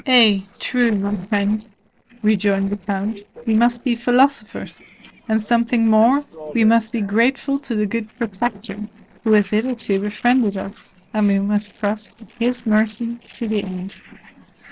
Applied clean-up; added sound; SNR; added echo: neural separator model SepFormer DNS4.